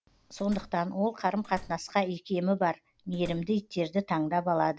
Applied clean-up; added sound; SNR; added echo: none; Slam; 19 dB; none.